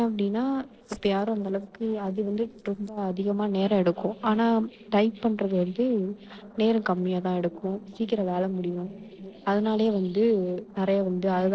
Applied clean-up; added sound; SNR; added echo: neural separator model SepFormer DNS4.